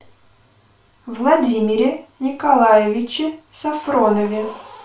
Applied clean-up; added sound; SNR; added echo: none; none; none; reverberation time 0.3 s.